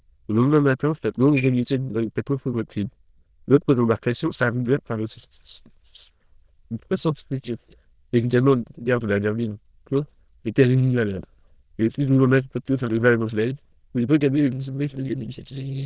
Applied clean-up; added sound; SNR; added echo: neural diffusion model UNIVERSE++.